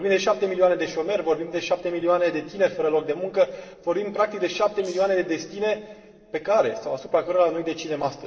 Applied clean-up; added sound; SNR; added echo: neural separator model SepFormer DNS4.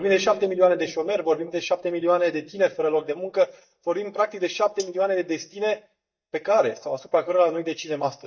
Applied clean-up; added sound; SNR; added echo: neural mask model DeepFilterNet 3.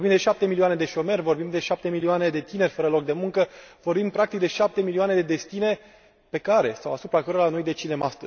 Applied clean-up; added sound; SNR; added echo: none; none; none; none.